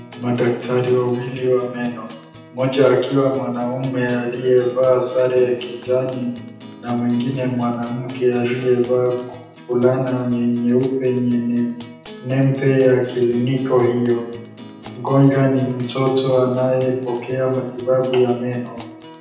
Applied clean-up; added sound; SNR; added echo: none; Acoustic guitar; 17 dB; reverberation time 0.9 s.